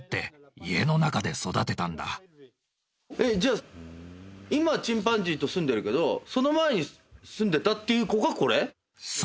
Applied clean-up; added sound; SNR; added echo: none; none; none; none.